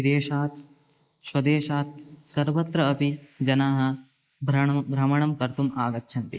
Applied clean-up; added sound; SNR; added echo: neural mask model Resemble Enhance denoiser.